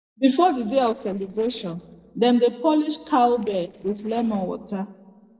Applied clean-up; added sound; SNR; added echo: neural separator model SepFormer DNS4.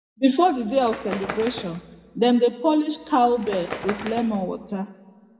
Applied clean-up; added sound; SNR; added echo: none; Bird; 14 dB; reverberation time 1.1 s.